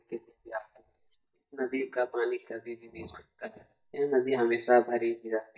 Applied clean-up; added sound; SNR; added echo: neural mask model DeepFilterNet 3.